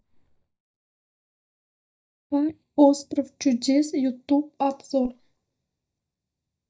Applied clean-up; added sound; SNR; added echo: neural mask model DeepFilterNet 3.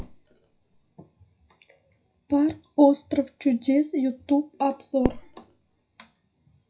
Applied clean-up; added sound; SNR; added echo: classical method WPE with log-MMSE.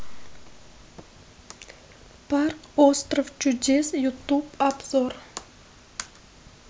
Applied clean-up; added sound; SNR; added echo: none; none; none; none.